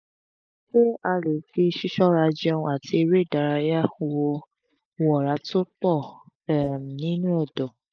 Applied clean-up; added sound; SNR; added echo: neural mask model DeepFilterNet 3.